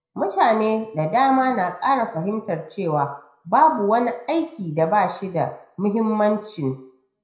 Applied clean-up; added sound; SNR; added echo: none; none; none; reverberation time 0.5 s.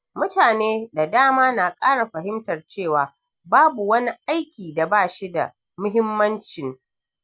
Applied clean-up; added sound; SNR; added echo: none; none; none; none.